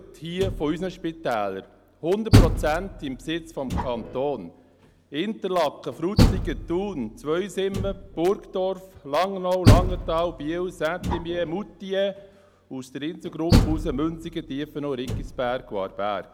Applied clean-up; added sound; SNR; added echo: none; Door; -1 dB; none.